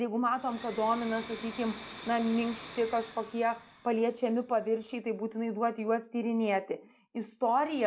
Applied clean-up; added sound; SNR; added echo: none; Domestic sounds, home sounds; 17 dB; none.